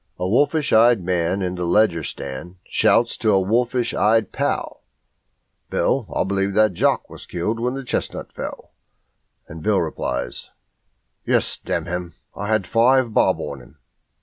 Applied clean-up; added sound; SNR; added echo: none; none; none; none.